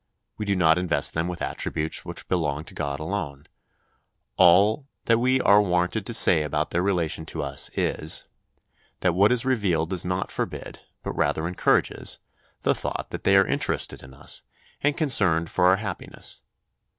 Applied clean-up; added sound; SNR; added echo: none; none; none; none.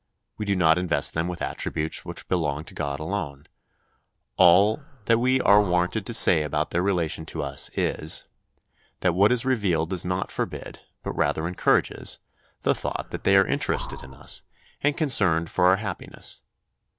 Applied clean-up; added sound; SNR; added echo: none; Breathing; 14 dB; none.